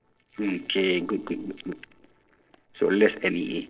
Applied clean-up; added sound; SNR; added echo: neural separator model SepFormer DNS4.